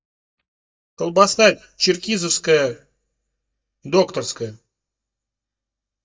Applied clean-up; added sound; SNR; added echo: neural mask model DeepFilterNet 3.